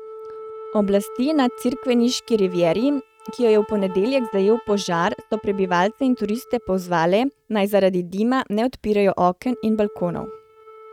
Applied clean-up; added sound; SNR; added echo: neural mask model RNNoise.